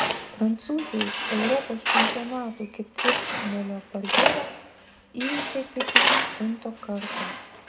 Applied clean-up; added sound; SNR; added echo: none; Tools; -4 dB; reverberation time 1.4 s.